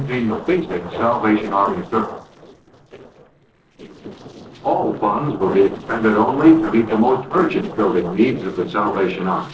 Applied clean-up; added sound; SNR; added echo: neural separator model SepFormer DNS4.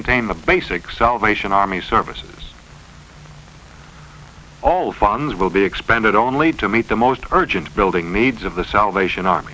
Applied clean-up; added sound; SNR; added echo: none; none; none; none.